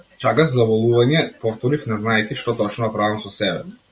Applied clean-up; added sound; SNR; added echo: none; none; none; none.